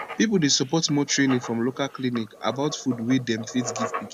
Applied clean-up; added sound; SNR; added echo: none; Writing; 13 dB; none.